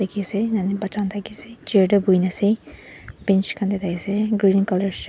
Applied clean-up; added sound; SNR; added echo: none; none; none; none.